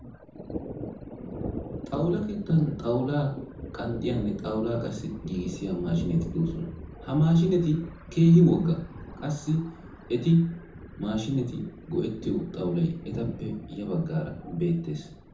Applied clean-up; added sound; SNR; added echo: none; Thunder; 12 dB; reverberation time 0.6 s.